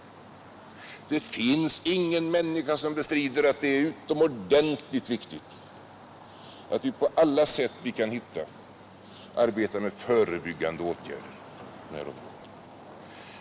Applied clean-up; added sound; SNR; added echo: none; Traffic noise, roadway noise; 20 dB; none.